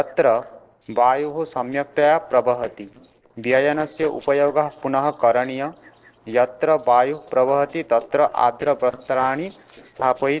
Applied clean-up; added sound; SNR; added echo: neural separator model SepFormer DNS4.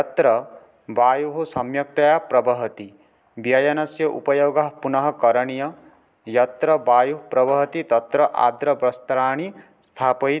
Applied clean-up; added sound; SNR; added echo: none; none; none; none.